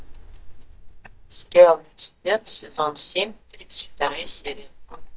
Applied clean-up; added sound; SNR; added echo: neural mask model DeepFilterNet 3.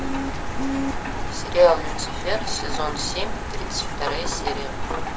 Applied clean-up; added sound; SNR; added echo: none; Rain; 0 dB; none.